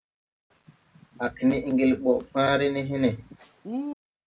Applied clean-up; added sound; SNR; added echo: none; Bird; 14 dB; reverberation time 0.4 s.